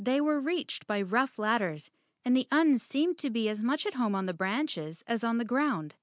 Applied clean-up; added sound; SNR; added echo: none; none; none; none.